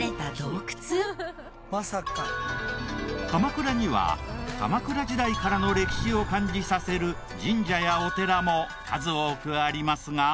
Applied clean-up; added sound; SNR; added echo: none; Animal; 11 dB; none.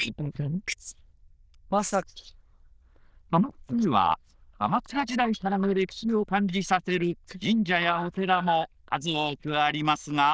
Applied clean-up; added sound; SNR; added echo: neural diffusion model UNIVERSE++.